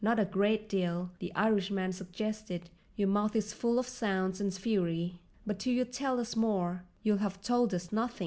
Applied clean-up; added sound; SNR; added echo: none; none; none; none.